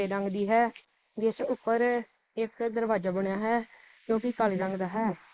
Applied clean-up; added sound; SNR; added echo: neural mask model Resemble Enhance denoiser.